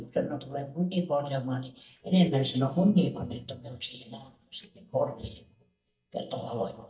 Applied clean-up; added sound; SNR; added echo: neural mask model DeepFilterNet 3.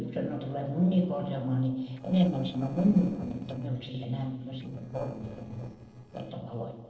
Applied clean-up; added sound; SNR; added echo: neural separator model SepFormer DNS4.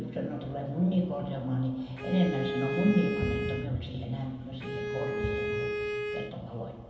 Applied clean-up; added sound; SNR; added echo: none; Bowed string instrument; 3 dB; reverberation time 2.1 s.